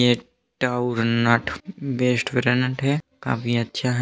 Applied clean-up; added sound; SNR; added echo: none; none; none; none.